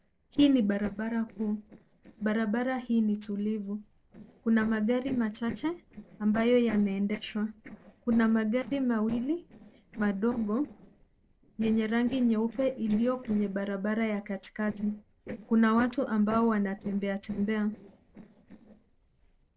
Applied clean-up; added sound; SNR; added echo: neural separator model SepFormer DNS4.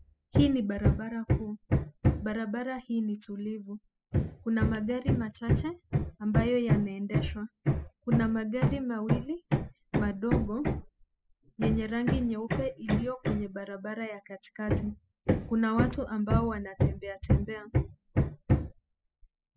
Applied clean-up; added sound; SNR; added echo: classical method spectral subtraction.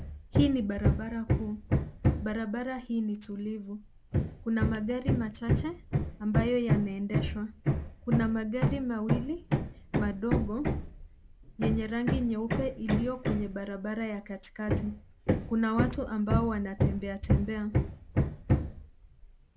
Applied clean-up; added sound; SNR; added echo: none; Hammer; -2 dB; none.